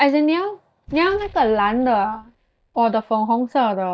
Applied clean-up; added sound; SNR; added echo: neural mask model DeepFilterNet 3.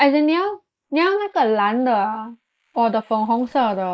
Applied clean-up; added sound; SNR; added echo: neural mask model Resemble Enhance denoiser.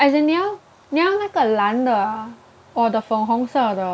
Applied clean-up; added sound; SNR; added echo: none; none; none; none.